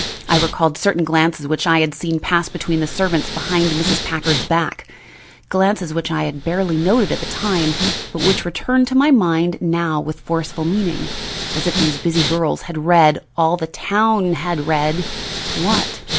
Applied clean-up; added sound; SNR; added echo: none; Respiratory sounds; 8 dB; none.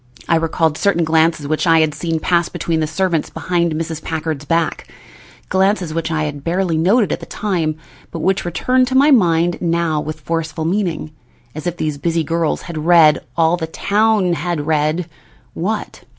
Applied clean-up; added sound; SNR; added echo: none; none; none; none.